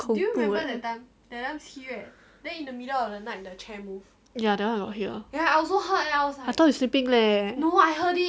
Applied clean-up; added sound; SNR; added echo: none; none; none; none.